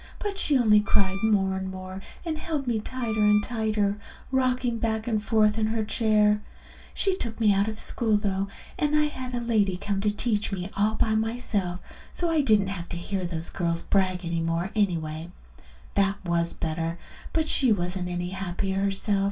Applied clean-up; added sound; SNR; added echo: none; Wind instrument, woodwind instrument; 18 dB; reverberation time 0.2 s.